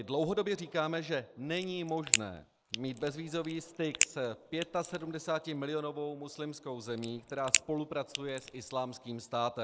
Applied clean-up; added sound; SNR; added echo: neural mask model Resemble Enhance denoiser.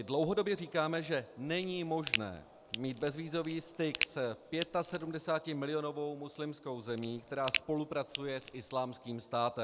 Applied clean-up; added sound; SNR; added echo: none; Crack; 0 dB; none.